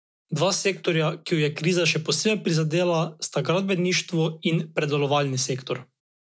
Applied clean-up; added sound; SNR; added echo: none; none; none; none.